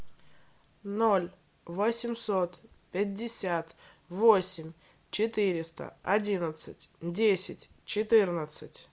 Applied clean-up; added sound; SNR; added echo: none; none; none; none.